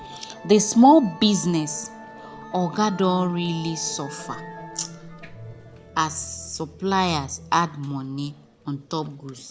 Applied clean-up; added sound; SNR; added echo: none; Musical instrument; 17 dB; none.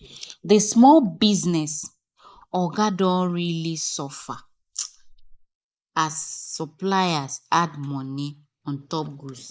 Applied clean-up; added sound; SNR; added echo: neural mask model Resemble Enhance denoiser.